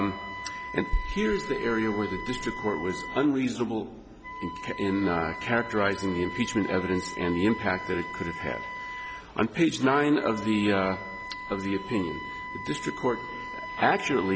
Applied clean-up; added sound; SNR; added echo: none; Wind instrument, woodwind instrument; 10 dB; none.